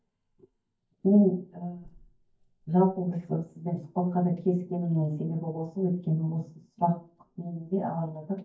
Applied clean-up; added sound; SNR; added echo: neural mask model DeepFilterNet 3.